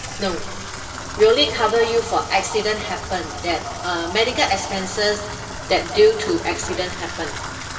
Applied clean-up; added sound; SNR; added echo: none; Bathtub (filling or washing) / Water tap, faucet; 10 dB; reverberation time 2.2 s.